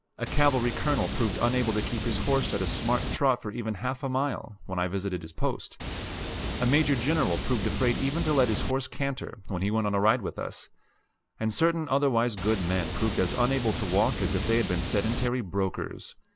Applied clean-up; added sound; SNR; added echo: none; Water; 4 dB; none.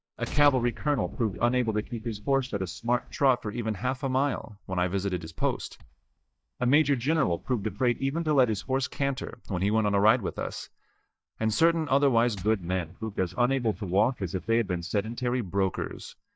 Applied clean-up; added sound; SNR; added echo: neural mask model DeepFilterNet 3.